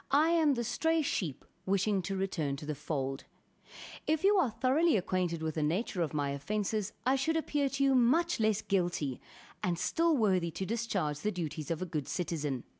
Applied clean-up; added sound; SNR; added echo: none; none; none; none.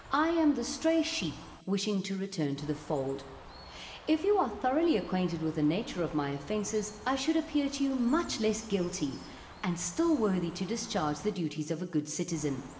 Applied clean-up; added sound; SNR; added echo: none; Bird; 19 dB; reverberation time 1.7 s.